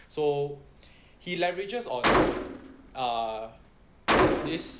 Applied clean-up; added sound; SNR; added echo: none; Gunshot, gunfire; -3 dB; none.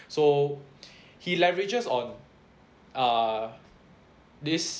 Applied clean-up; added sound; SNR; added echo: none; none; none; none.